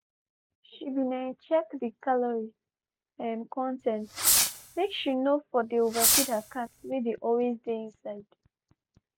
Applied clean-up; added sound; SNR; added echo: none; Fireworks; -2 dB; none.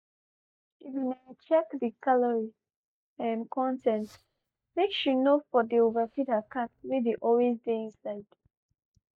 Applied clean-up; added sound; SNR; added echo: neural mask model DeepFilterNet 3.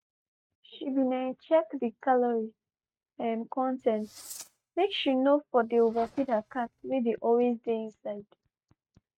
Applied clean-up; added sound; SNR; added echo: neural mask model RNNoise.